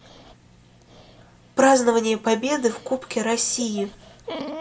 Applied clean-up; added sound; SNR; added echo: none; Dog; 17 dB; reverberation time 0.2 s.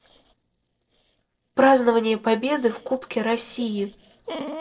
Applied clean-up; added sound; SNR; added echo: neural separator model SepFormer DNS4.